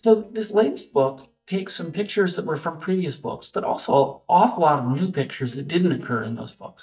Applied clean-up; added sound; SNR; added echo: neural mask model DeepFilterNet 3.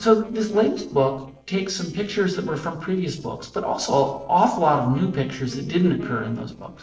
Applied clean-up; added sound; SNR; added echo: neural separator model SepFormer DNS4.